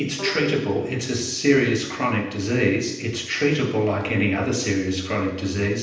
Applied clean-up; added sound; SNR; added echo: none; Bowed string instrument; 16 dB; reverberation time 0.9 s.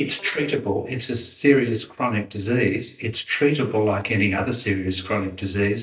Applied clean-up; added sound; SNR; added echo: neural mask model DeepFilterNet 3.